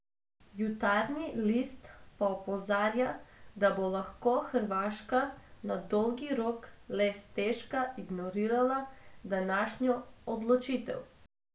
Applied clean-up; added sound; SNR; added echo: none; none; none; none.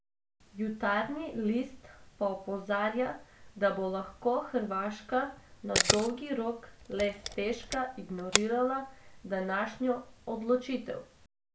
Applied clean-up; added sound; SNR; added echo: none; Camera; 1 dB; none.